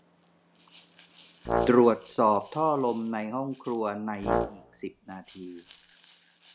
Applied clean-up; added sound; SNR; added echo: none; Brass instrument + Rattle (instrument); 6 dB; none.